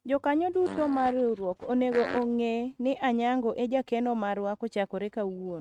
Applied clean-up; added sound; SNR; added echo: neural mask model RNNoise.